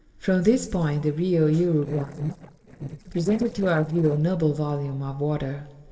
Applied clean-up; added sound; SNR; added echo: neural separator model SepFormer DNS4.